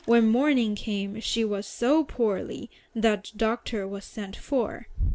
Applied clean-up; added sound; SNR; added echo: none; Toilet flush; 12 dB; none.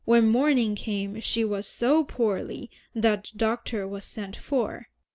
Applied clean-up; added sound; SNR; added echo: none; none; none; none.